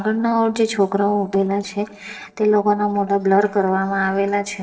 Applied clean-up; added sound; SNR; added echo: neural separator model SepFormer DNS4.